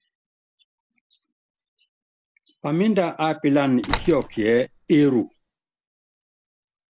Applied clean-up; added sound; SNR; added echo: none; Slam; 9 dB; none.